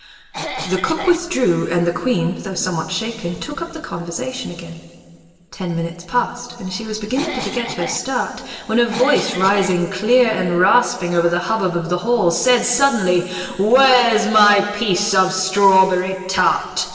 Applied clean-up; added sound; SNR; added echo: none; Cough; 9 dB; reverberation time 2.3 s.